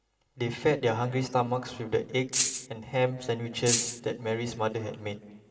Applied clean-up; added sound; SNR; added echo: none; Rattle (instrument); -2 dB; reverberation time 1.8 s.